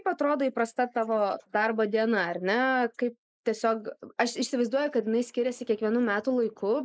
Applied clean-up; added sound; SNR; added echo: neural mask model Resemble Enhance denoiser.